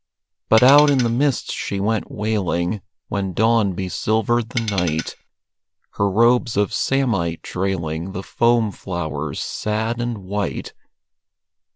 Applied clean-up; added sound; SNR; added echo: none; Tools; 9 dB; none.